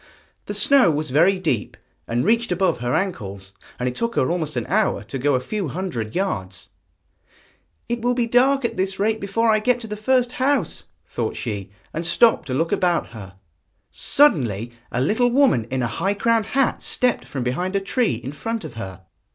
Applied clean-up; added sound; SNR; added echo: none; none; none; none.